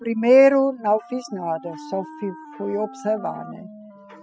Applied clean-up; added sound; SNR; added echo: classical method spectral subtraction.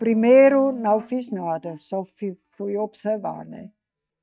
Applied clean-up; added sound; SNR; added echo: neural mask model DeepFilterNet 3.